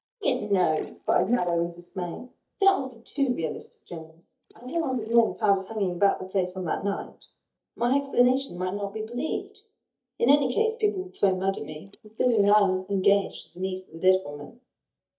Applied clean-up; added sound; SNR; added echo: neural mask model DeepFilterNet 3.